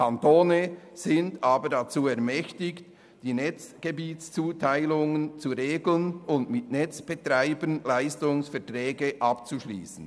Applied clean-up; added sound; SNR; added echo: none; none; none; none.